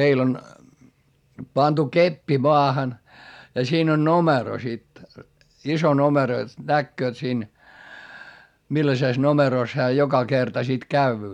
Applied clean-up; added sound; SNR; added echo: none; none; none; none.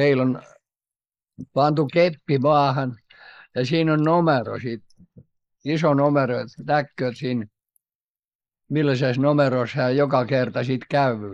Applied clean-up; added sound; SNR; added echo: neural mask model Resemble Enhance denoiser.